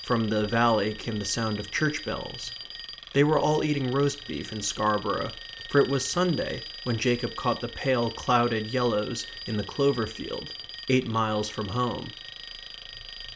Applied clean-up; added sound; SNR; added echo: none; Alarm; 14 dB; none.